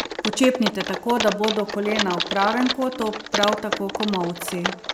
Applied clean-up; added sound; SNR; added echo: none; Typing; 5 dB; none.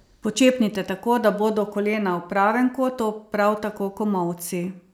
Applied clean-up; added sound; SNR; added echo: none; none; none; none.